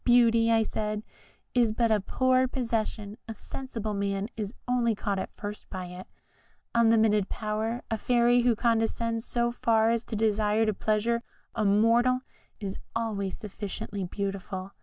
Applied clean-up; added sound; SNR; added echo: none; none; none; none.